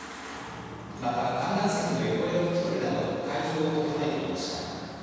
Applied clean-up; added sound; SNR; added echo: none; none; none; reverberation time 2.1 s.